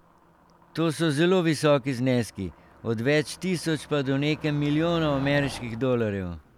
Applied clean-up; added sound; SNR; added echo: none; Motor vehicle (road); 19 dB; none.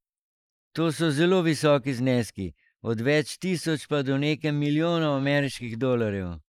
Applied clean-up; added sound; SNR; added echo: neural mask model Resemble Enhance denoiser.